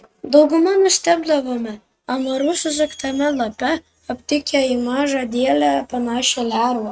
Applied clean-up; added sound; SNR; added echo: neural mask model RNNoise.